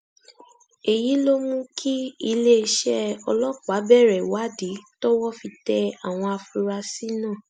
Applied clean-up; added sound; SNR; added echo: none; none; none; none.